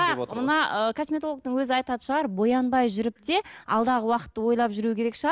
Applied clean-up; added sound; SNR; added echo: none; none; none; none.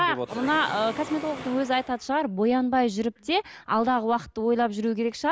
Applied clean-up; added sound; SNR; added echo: none; Mechanisms; 15 dB; none.